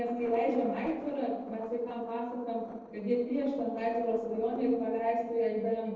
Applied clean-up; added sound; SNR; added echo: neural separator model SepFormer DNS4.